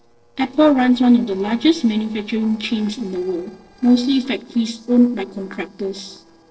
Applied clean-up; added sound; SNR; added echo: neural separator model SepFormer DNS4.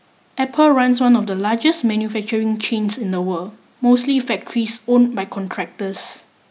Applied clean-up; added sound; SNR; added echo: none; none; none; none.